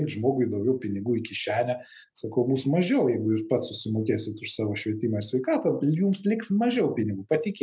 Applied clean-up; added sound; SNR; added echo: none; none; none; none.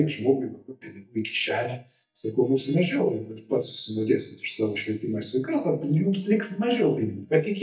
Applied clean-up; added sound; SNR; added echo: neural mask model DeepFilterNet 3.